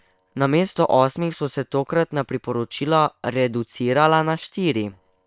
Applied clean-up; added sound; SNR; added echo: neural separator model SepFormer WHAM!.